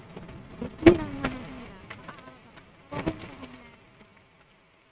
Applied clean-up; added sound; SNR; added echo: neural mask model RNNoise.